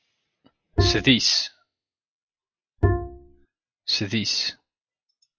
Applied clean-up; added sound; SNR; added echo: classical method log-MMSE.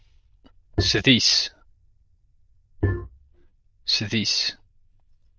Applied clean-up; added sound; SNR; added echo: neural diffusion model UNIVERSE++.